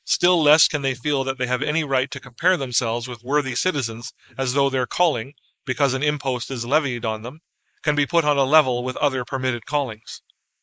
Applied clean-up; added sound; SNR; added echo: neural mask model Resemble Enhance denoiser.